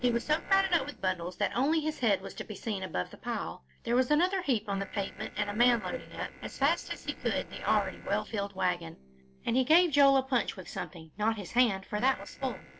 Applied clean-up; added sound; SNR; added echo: neural separator model SepFormer DNS4.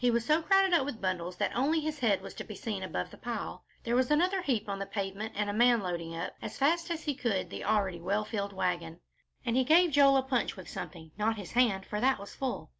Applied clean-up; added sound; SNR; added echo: none; none; none; none.